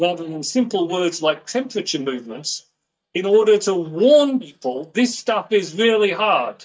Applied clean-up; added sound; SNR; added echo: neural mask model DeepFilterNet 3.